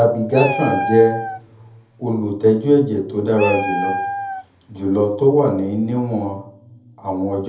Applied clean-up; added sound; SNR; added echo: none; Meow; 8 dB; reverberation time 0.6 s.